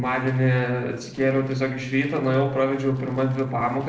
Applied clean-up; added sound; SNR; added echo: neural separator model SepFormer DNS4.